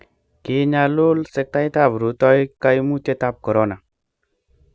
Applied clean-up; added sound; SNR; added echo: none; none; none; none.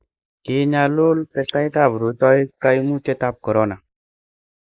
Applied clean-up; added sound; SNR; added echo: neural mask model Resemble Enhance denoiser.